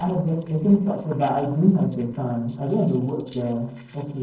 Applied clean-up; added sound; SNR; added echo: neural separator model SepFormer DNS4.